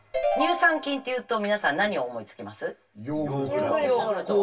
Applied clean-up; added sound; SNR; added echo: none; none; none; reverberation time 0.1 s.